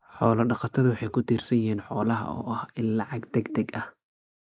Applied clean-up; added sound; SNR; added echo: neural mask model Resemble Enhance denoiser.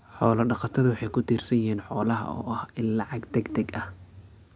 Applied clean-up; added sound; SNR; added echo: none; none; none; none.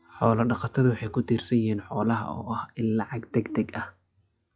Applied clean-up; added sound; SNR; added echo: classical method log-MMSE.